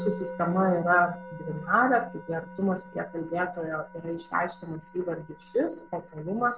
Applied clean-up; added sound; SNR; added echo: none; Musical instrument; 13 dB; none.